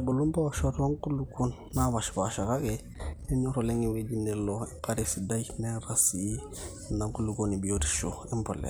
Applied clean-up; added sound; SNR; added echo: none; Run; 10 dB; none.